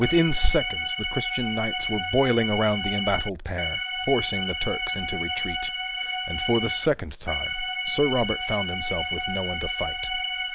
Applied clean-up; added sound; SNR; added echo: none; Organ; 1 dB; none.